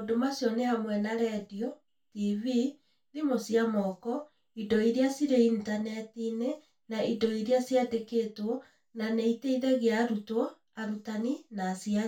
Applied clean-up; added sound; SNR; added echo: none; none; none; reverberation time 0.2 s.